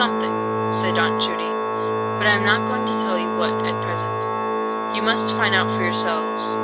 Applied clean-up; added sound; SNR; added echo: none; Organ; -4 dB; none.